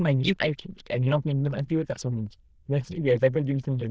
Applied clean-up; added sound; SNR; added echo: neural diffusion model UNIVERSE++.